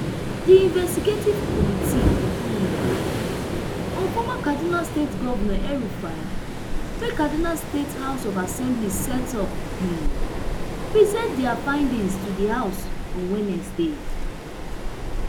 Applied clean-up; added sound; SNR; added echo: none; Waves, surf; 1 dB; none.